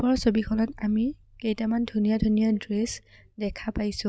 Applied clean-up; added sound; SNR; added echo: none; none; none; none.